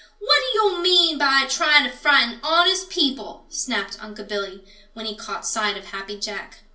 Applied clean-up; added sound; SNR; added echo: none; none; none; reverberation time 0.3 s.